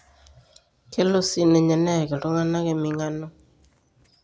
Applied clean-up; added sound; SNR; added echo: none; none; none; none.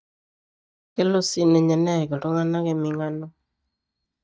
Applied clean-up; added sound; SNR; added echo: neural mask model DeepFilterNet 3.